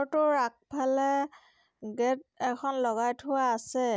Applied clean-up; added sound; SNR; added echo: none; none; none; none.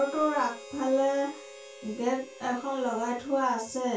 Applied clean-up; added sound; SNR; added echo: none; Harmonica; 17 dB; reverberation time 0.2 s.